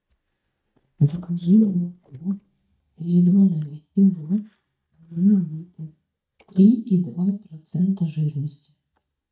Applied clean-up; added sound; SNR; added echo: neural mask model DeepFilterNet 3.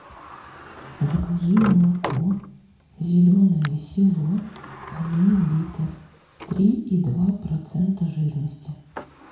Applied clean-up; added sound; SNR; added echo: none; Sliding door; 16 dB; reverberation time 0.6 s.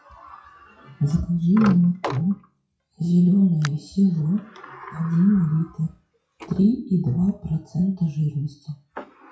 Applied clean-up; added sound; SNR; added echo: classical method WPE with log-MMSE.